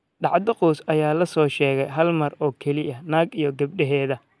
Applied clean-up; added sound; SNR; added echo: none; none; none; none.